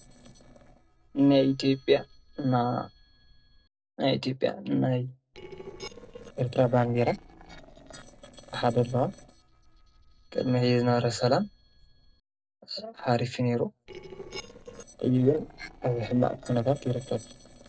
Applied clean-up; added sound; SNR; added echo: neural separator model SepFormer DNS4.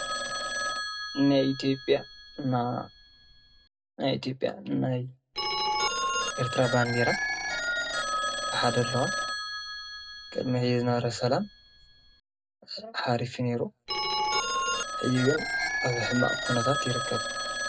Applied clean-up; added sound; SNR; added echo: none; Telephone; 2 dB; reverberation time 0.2 s.